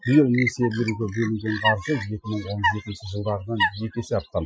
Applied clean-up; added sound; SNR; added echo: classical method Wiener filter.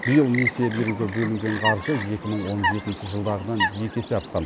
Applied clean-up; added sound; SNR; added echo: none; Chirp, tweet; 5 dB; none.